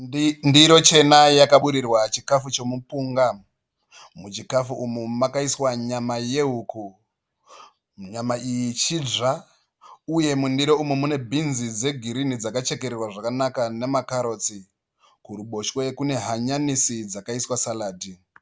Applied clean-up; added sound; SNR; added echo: none; none; none; none.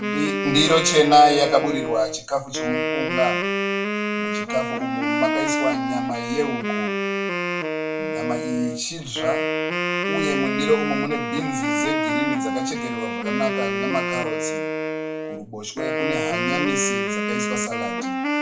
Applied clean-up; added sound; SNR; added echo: none; Wind instrument, woodwind instrument; 0 dB; reverberation time 0.3 s.